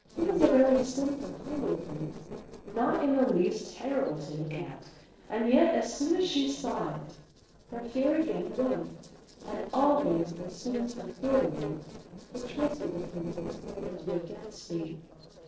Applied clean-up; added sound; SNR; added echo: neural separator model SepFormer DNS4.